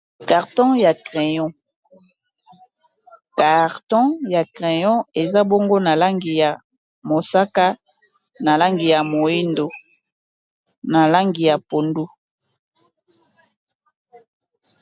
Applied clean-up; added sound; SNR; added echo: none; none; none; none.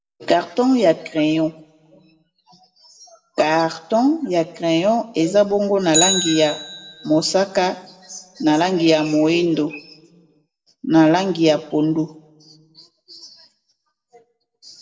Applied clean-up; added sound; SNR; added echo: none; Bicycle; 13 dB; reverberation time 0.8 s.